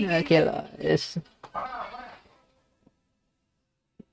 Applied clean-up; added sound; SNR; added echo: neural mask model RNNoise.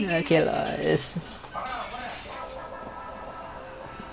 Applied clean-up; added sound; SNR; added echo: none; Glass; 16 dB; none.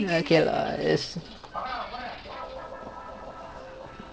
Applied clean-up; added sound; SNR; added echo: neural separator model SepFormer DNS4.